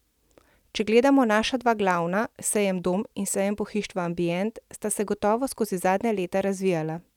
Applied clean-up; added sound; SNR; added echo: none; none; none; none.